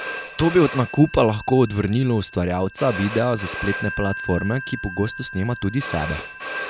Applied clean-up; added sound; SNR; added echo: none; Telephone; 11 dB; none.